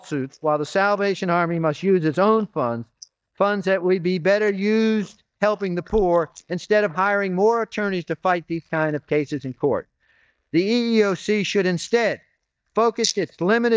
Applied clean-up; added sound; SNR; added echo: neural mask model DeepFilterNet 3.